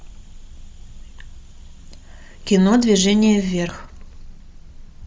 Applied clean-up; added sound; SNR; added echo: none; none; none; none.